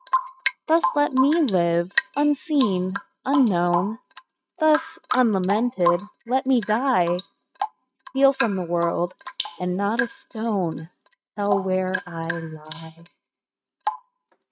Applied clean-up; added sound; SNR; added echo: neural mask model RNNoise.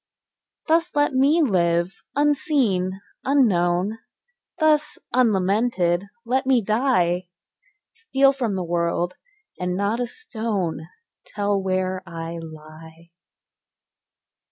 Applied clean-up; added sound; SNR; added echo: none; none; none; none.